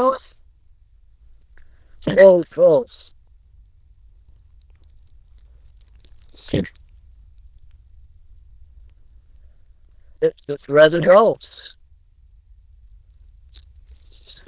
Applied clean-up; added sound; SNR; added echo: neural diffusion model UNIVERSE++.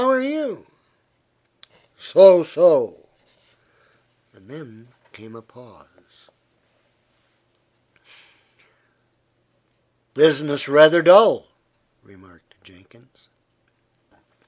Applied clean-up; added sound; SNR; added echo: none; none; none; none.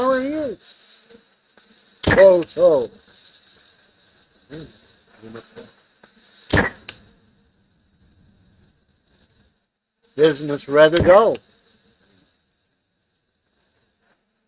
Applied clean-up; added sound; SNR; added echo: neural mask model RNNoise.